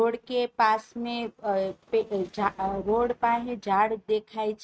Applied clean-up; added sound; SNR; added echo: neural mask model RNNoise.